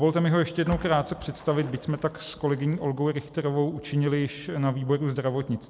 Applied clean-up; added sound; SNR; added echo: none; Splash, splatter; 18 dB; none.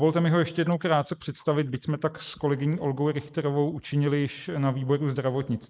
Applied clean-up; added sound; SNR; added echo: neural mask model Resemble Enhance denoiser.